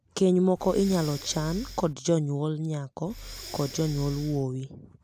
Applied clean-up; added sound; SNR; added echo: none; Breathing; 13 dB; none.